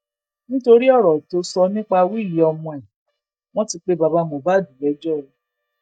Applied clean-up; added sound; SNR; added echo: neural mask model DeepFilterNet 3.